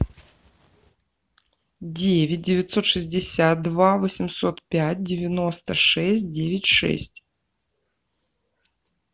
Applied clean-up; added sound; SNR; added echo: none; none; none; none.